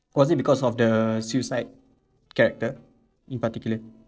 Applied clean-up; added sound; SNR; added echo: neural separator model SepFormer DNS4.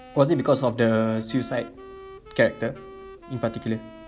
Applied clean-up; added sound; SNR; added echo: none; Wind instrument, woodwind instrument; 19 dB; none.